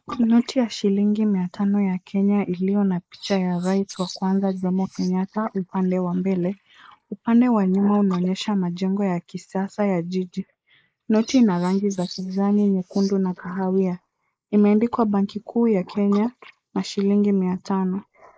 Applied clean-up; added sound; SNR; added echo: neural mask model Resemble Enhance denoiser.